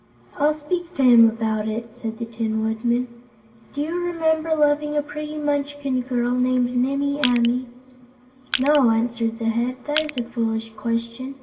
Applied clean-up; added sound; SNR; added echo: none; Crushing; 6 dB; reverberation time 2.7 s.